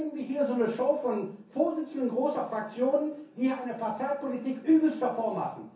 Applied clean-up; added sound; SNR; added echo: none; none; none; reverberation time 0.6 s.